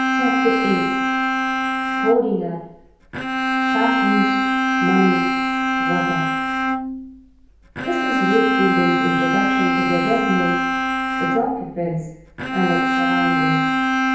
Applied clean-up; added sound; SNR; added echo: none; Bowed string instrument; -4 dB; reverberation time 1.0 s.